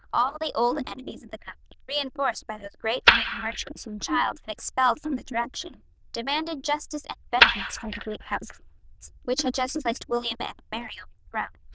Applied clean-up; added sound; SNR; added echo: neural diffusion model UNIVERSE++.